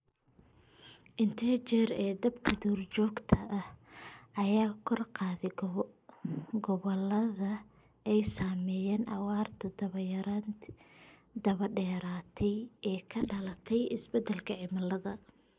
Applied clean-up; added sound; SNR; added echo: neural mask model Resemble Enhance denoiser.